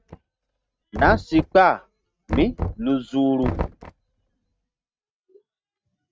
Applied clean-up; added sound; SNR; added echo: neural mask model RNNoise.